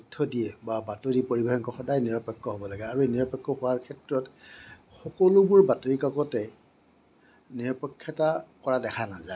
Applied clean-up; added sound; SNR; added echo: none; none; none; none.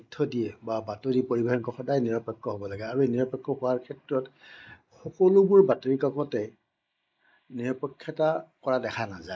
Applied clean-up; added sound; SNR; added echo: neural mask model Resemble Enhance denoiser.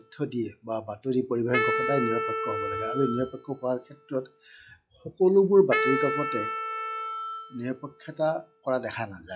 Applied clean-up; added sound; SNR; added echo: classical method log-MMSE.